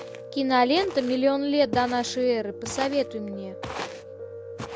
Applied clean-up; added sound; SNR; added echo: none; Walk, footsteps + Piano; 11 dB; none.